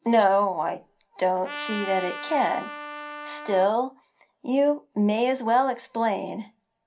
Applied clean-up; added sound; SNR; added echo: none; Trumpet; 11 dB; reverberation time 0.3 s.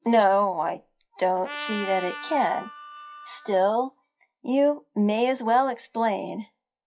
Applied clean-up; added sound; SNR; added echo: classical method WPE with log-MMSE.